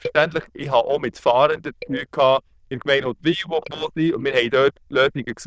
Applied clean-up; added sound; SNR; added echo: neural diffusion model UNIVERSE++.